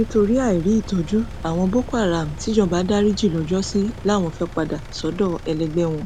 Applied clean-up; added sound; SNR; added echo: none; Engine; 12 dB; none.